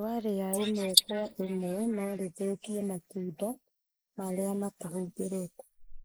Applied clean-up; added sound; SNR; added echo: neural mask model Resemble Enhance denoiser.